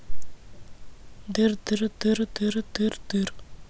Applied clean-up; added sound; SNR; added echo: none; none; none; none.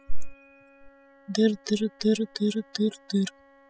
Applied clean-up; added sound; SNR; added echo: classical method spectral subtraction.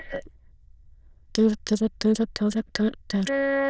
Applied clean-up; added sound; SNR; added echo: neural diffusion model UNIVERSE++.